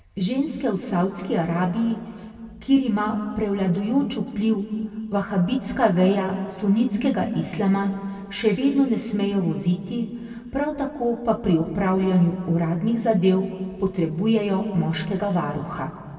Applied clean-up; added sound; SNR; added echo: none; none; none; reverberation time 1.9 s.